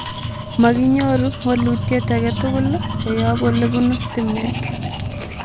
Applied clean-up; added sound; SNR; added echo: none; Domestic sounds, home sounds; 11 dB; none.